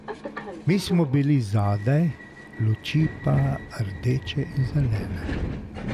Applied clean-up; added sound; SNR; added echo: none; Subway, metro, underground; 9 dB; none.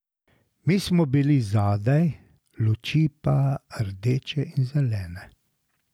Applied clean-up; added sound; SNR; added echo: none; none; none; none.